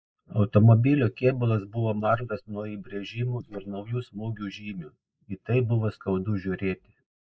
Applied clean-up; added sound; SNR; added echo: neural mask model Resemble Enhance denoiser.